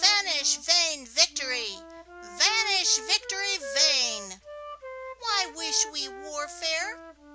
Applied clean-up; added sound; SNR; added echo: none; Wind instrument, woodwind instrument; 15 dB; none.